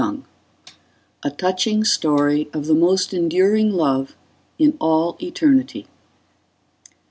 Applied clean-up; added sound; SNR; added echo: none; none; none; none.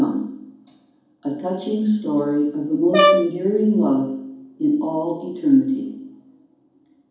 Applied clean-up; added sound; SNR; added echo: none; Brass instrument; -2 dB; reverberation time 1.2 s.